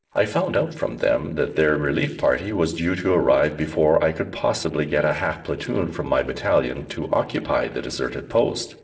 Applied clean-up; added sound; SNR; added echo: neural separator model SepFormer DNS4.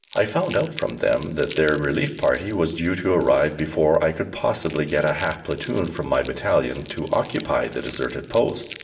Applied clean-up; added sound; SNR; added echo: none; Crumpling, crinkling; 13 dB; reverberation time 0.8 s.